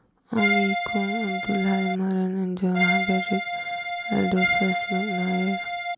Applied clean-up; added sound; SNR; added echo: none; Accordion; -1 dB; none.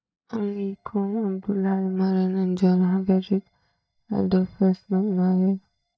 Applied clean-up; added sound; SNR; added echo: neural mask model DeepFilterNet 3.